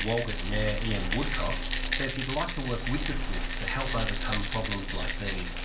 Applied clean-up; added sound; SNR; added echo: none; Rattle; -3 dB; reverberation time 0.4 s.